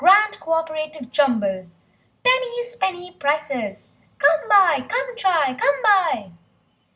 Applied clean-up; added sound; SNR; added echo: none; none; none; none.